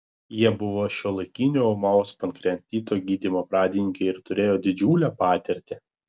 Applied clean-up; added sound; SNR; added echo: none; none; none; none.